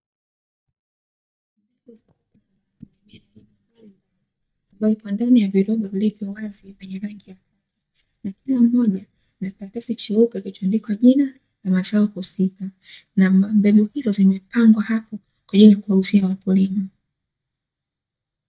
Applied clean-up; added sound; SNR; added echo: neural mask model DeepFilterNet 3.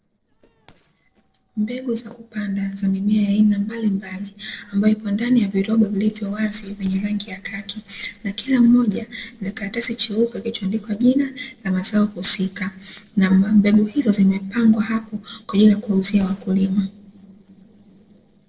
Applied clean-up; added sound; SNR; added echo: neural separator model SepFormer DNS4.